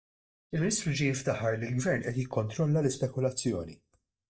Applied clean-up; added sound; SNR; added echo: neural mask model DeepFilterNet 3.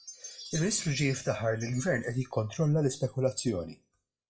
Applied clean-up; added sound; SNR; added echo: classical method WPE with log-MMSE.